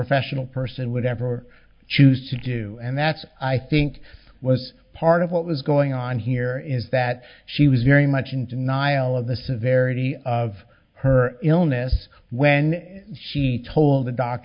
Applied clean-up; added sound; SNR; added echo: none; none; none; none.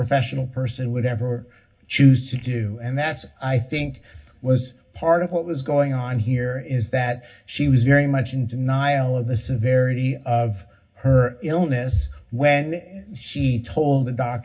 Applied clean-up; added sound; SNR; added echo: none; none; none; reverberation time 0.4 s.